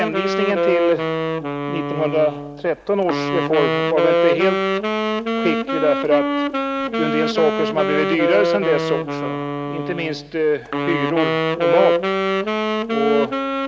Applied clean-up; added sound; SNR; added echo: none; Wind instrument, woodwind instrument; -1 dB; none.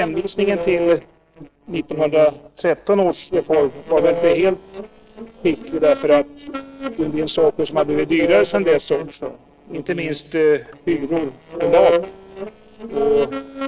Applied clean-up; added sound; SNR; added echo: neural separator model SepFormer DNS4.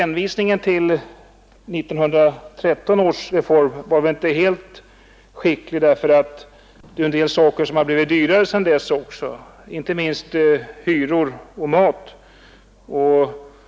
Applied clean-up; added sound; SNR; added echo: none; none; none; none.